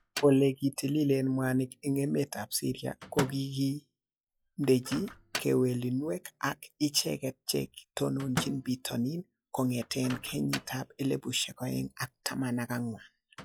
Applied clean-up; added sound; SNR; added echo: classical method log-MMSE.